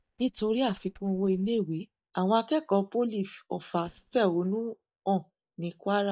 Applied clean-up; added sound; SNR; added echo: neural mask model DeepFilterNet 3.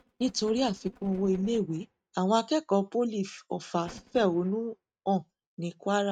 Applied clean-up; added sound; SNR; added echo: neural mask model RNNoise.